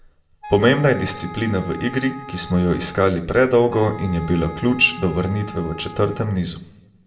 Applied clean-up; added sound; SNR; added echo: none; Wind instrument, woodwind instrument; 17 dB; reverberation time 0.5 s.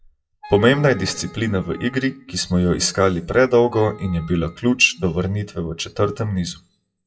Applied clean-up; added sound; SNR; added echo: classical method WPE with log-MMSE.